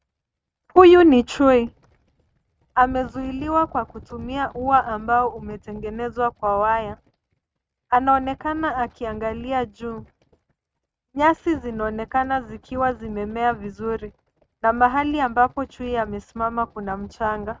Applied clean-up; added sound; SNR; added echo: neural mask model RNNoise.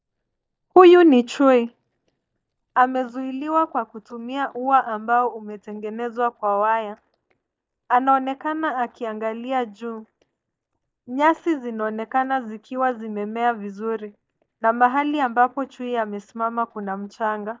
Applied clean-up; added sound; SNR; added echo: neural mask model DeepFilterNet 3.